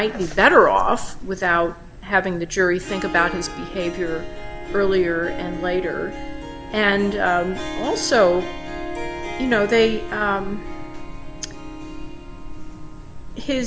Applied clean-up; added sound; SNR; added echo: none; Harp; 12 dB; none.